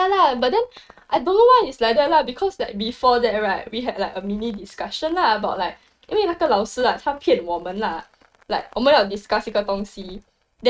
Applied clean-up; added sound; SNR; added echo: neural mask model RNNoise.